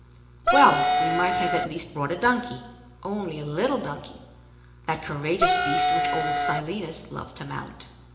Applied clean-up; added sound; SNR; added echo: none; Wind instrument, woodwind instrument; -4 dB; reverberation time 0.8 s.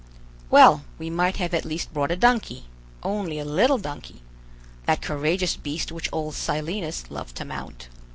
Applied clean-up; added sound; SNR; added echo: none; none; none; none.